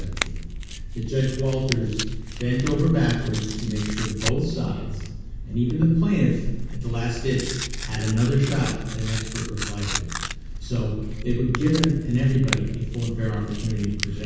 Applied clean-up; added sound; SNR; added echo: none; Tearing; 6 dB; reverberation time 1.2 s.